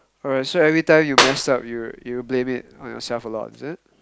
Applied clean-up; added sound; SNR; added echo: none; Clapping; 4 dB; none.